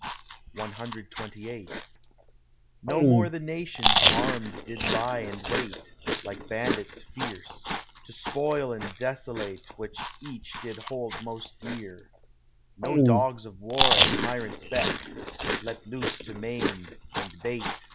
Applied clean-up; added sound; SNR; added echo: none; Chewing, mastication; -4 dB; none.